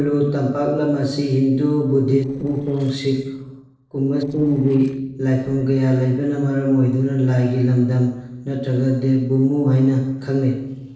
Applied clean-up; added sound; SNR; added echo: neural separator model SepFormer DNS4.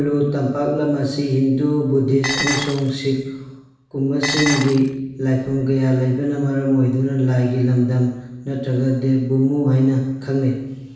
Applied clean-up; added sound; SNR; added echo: none; Dishes, pots, and pans; 6 dB; reverberation time 0.9 s.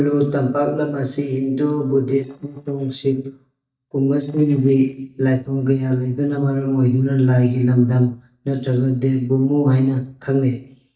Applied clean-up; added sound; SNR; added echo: neural mask model DeepFilterNet 3.